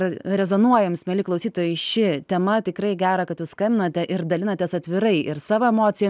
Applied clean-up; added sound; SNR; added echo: none; none; none; none.